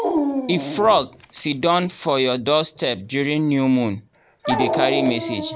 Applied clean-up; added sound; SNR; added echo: none; Dog; 6 dB; none.